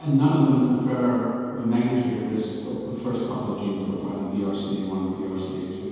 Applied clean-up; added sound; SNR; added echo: none; none; none; reverberation time 2.1 s.